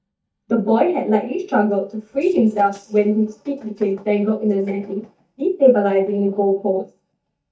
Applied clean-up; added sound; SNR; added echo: neural mask model DeepFilterNet 3.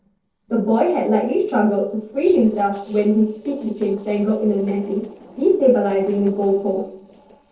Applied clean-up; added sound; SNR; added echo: neural separator model SepFormer DNS4.